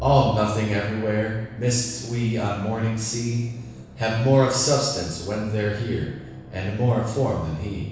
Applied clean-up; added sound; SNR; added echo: none; Musical instrument; 16 dB; reverberation time 1.1 s.